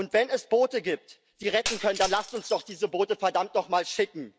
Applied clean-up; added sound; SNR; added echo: none; Shatter; 12 dB; none.